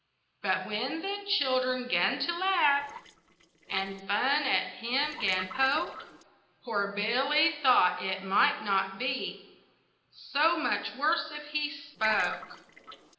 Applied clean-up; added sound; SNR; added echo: neural separator model SepFormer DNS4.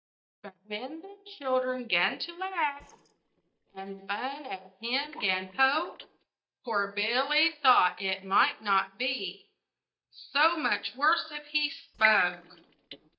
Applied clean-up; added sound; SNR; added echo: neural mask model DeepFilterNet 3.